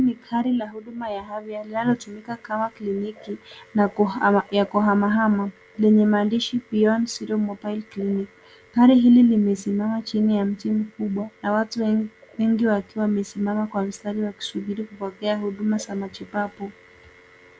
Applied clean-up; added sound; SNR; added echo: none; none; none; none.